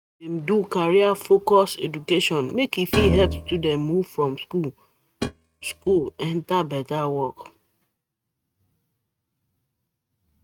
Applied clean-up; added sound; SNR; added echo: neural mask model RNNoise.